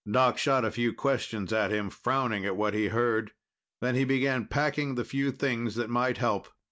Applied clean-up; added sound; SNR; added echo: none; none; none; none.